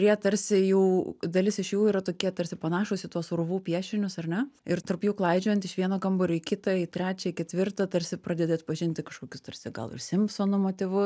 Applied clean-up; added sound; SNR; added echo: none; none; none; none.